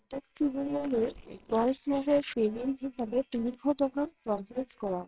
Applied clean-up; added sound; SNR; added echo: neural separator model SepFormer WHAMR!.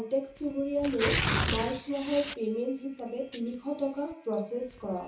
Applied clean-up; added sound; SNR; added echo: none; Tearing; 4 dB; reverberation time 0.7 s.